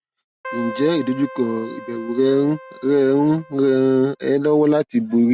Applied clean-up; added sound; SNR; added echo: none; Keyboard (musical); 16 dB; none.